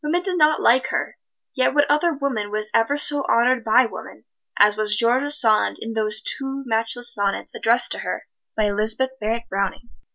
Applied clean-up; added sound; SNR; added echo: none; none; none; none.